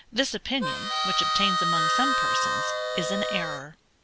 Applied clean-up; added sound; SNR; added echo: none; Harmonica; -5 dB; none.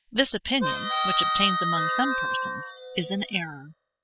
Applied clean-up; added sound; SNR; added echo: classical method spectral subtraction.